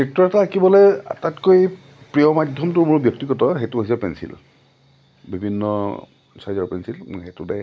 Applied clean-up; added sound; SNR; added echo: none; none; none; none.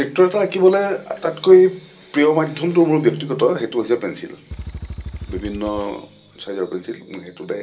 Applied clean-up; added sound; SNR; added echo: none; Motorcycle / Engine; 14 dB; reverberation time 0.2 s.